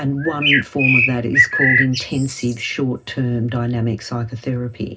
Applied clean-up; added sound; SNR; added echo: none; Bird; -3 dB; reverberation time 0.4 s.